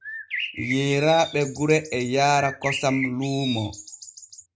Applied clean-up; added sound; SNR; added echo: none; Bird; 10 dB; none.